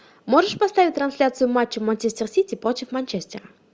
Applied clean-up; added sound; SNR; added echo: none; none; none; none.